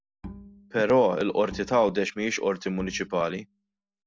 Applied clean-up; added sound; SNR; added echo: none; Bowed string instrument; 20 dB; none.